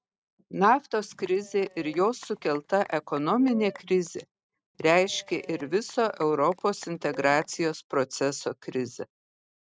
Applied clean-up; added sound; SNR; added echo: neural mask model RNNoise.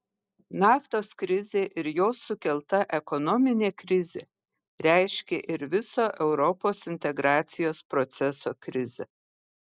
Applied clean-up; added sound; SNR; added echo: none; none; none; none.